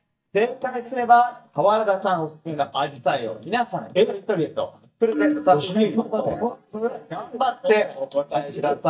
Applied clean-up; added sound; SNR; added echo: neural mask model DeepFilterNet 3.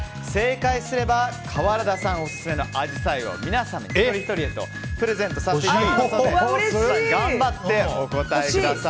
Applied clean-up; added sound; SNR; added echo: none; none; none; none.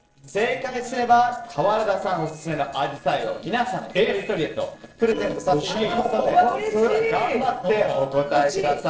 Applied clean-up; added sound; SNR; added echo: neural separator model SepFormer DNS4.